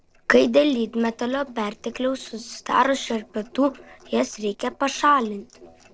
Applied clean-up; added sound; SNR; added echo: neural separator model SepFormer DNS4.